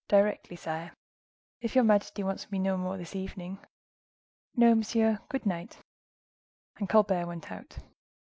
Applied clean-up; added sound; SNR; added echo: none; none; none; none.